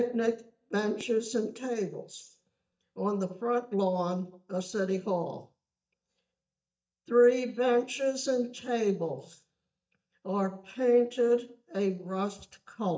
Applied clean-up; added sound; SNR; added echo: neural mask model DeepFilterNet 3.